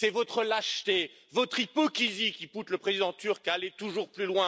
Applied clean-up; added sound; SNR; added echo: none; none; none; none.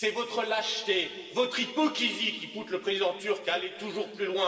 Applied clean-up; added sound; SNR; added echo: none; none; none; reverberation time 2.5 s.